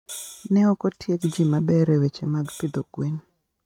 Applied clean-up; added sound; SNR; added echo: neural mask model RNNoise.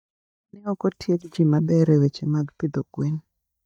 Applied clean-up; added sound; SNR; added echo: neural mask model DeepFilterNet 3.